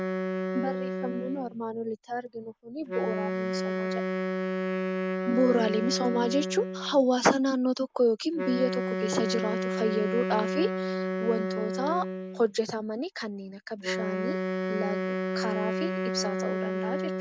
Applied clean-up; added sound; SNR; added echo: none; Wind instrument, woodwind instrument; 1 dB; none.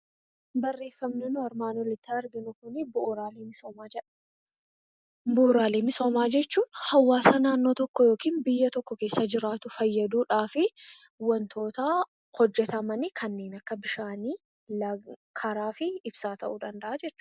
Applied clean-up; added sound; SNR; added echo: none; none; none; none.